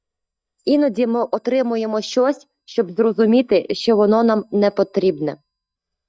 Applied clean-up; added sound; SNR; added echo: neural mask model DeepFilterNet 3.